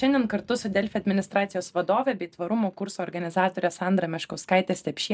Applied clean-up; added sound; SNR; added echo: neural mask model DeepFilterNet 3.